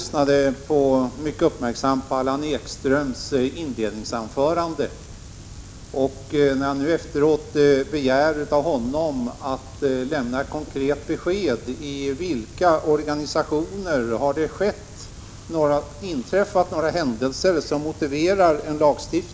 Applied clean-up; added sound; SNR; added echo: none; none; none; none.